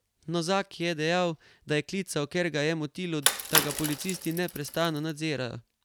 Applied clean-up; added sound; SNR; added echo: none; Bicycle; 1 dB; none.